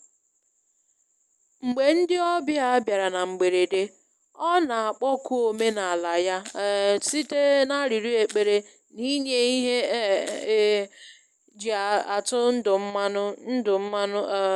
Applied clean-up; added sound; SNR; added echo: none; none; none; none.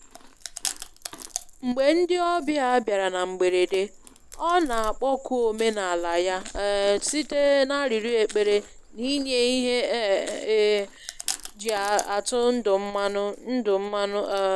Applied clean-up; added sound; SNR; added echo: none; Chewing, mastication; 15 dB; none.